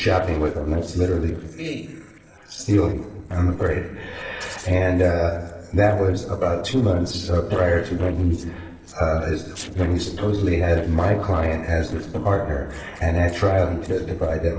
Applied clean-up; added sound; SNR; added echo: neural separator model SepFormer DNS4.